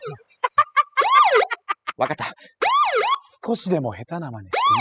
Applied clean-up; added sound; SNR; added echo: classical method spectral subtraction.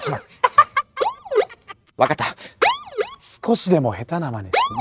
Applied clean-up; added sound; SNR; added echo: neural mask model RNNoise.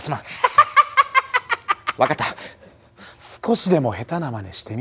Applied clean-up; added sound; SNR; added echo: none; none; none; none.